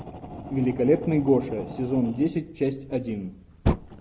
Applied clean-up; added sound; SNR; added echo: none; Fire; 8 dB; none.